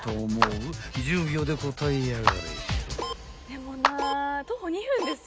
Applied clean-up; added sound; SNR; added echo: none; Clapping; 3 dB; none.